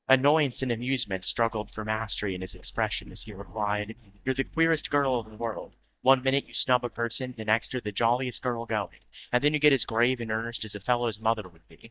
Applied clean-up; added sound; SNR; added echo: neural mask model DeepFilterNet 3.